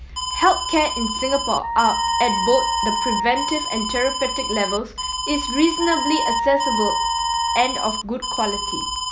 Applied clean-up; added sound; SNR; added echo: none; Alarm + Wind instrument, woodwind instrument; 1 dB; none.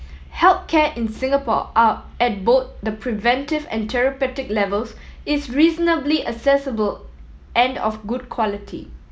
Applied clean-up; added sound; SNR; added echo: none; none; none; none.